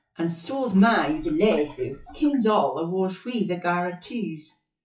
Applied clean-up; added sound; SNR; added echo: classical method WPE with log-MMSE.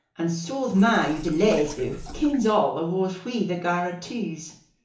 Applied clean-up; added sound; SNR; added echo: none; Liquid; 15 dB; reverberation time 0.8 s.